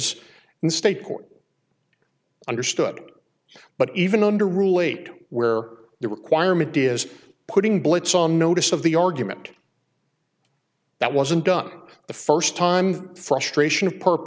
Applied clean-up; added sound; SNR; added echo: none; none; none; none.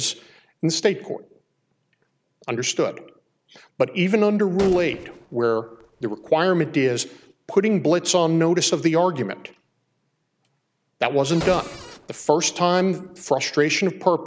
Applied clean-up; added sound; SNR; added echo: none; Cupboard open or close + Gunshot, gunfire; 16 dB; none.